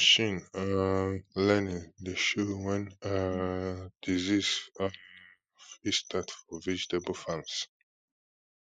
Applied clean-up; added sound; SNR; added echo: neural mask model Resemble Enhance denoiser.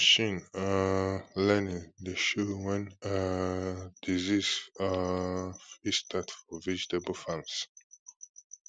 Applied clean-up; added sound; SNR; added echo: none; none; none; none.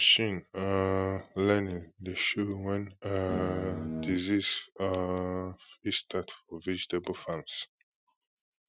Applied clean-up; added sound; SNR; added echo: neural mask model RNNoise.